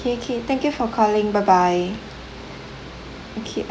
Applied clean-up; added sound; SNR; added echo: none; none; none; none.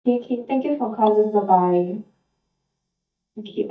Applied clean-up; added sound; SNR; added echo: neural mask model DeepFilterNet 3.